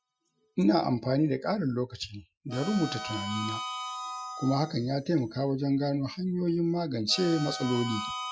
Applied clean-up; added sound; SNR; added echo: classical method Wiener filter.